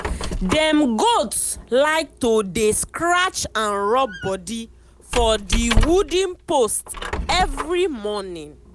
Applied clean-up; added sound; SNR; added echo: none; Squeak; 7 dB; none.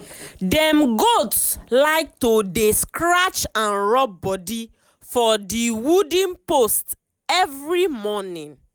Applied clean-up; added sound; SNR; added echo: none; none; none; none.